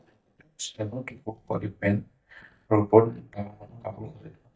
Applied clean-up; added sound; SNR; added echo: neural mask model DeepFilterNet 3.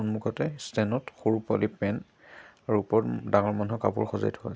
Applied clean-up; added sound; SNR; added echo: none; none; none; none.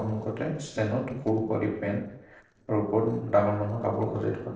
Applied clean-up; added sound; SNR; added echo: neural separator model SepFormer DNS4.